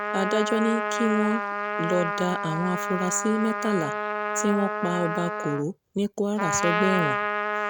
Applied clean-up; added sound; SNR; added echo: none; Trumpet; 1 dB; none.